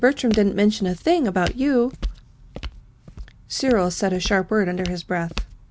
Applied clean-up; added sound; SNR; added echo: none; Walk, footsteps; 12 dB; none.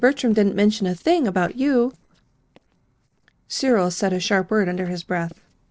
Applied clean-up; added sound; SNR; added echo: neural separator model SepFormer DNS4.